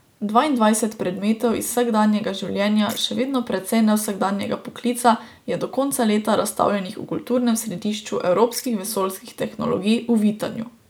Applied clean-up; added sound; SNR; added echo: none; Ratchet, pawl; 18 dB; none.